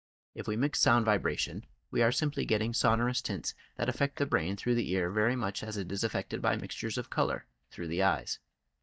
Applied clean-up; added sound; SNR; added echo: neural mask model DeepFilterNet 3.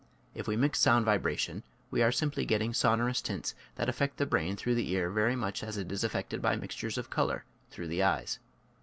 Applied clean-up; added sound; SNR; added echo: none; none; none; none.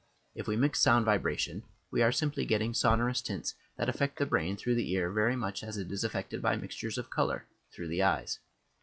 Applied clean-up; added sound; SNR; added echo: classical method log-MMSE.